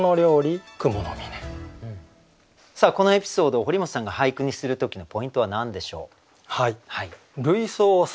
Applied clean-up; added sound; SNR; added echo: none; none; none; none.